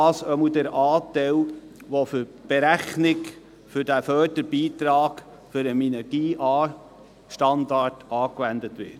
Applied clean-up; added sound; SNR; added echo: none; none; none; none.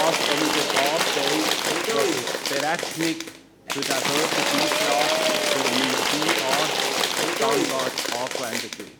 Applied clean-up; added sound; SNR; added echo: none; Applause / Crowd / Cheering; -5 dB; none.